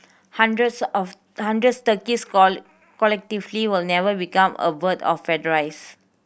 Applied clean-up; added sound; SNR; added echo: none; none; none; none.